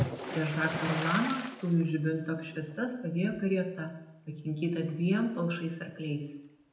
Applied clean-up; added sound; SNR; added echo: none; Splash, splatter; 9 dB; reverberation time 0.8 s.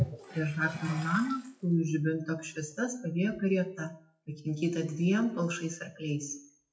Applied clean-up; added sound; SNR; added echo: classical method WPE with log-MMSE.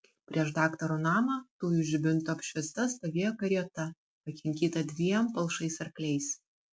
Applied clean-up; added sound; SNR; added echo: none; none; none; none.